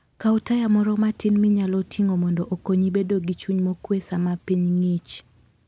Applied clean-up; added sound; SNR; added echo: none; none; none; none.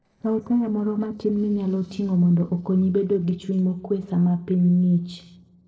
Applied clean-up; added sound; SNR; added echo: neural separator model SepFormer DNS4.